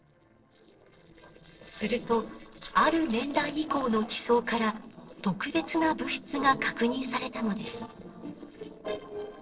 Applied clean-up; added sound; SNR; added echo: neural separator model SepFormer DNS4.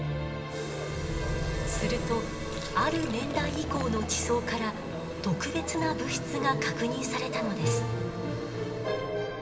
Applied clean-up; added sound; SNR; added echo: none; Liquid; 17 dB; reverberation time 2.2 s.